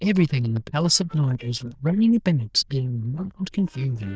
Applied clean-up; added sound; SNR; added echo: neural diffusion model UNIVERSE++.